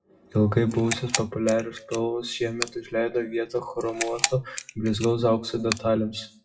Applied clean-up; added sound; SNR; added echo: classical method WPE with log-MMSE.